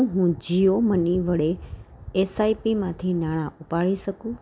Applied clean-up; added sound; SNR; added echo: none; none; none; none.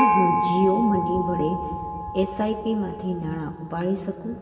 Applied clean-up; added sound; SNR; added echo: none; Gong; 2 dB; reverberation time 2.7 s.